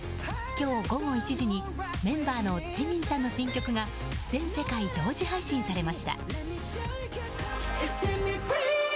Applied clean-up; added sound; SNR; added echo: none; none; none; none.